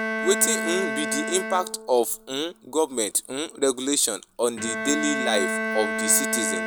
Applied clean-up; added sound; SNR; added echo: none; Bowed string instrument; 4 dB; none.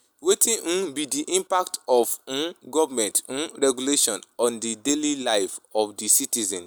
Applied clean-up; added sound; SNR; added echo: none; none; none; none.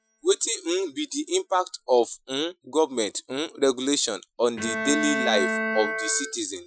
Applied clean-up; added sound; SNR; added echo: classical method Wiener filter.